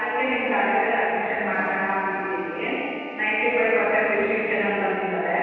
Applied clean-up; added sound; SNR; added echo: none; Trumpet; 17 dB; reverberation time 2.1 s.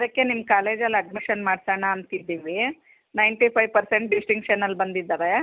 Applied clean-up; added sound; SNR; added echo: none; none; none; none.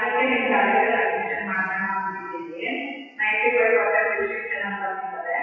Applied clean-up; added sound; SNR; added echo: classical method WPE with log-MMSE.